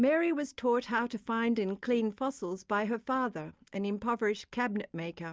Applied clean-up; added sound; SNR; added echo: none; none; none; none.